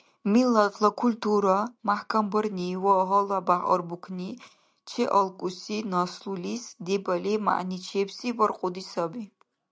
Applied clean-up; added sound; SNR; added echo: none; none; none; none.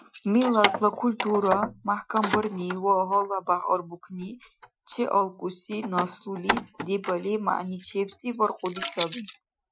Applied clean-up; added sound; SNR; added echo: classical method Wiener filter.